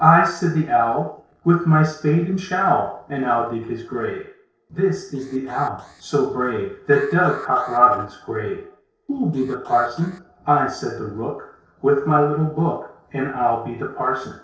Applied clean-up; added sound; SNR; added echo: neural separator model SepFormer DNS4.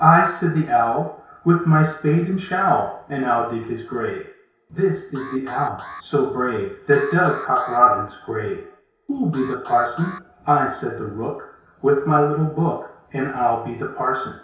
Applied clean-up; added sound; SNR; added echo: none; Alarm; 19 dB; reverberation time 0.6 s.